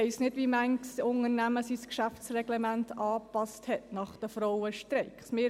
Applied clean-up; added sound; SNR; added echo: none; none; none; none.